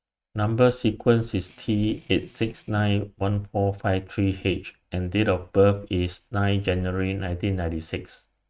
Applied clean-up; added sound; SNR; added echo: neural mask model RNNoise.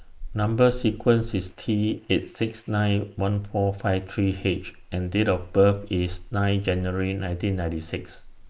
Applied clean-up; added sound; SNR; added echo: neural mask model Resemble Enhance denoiser.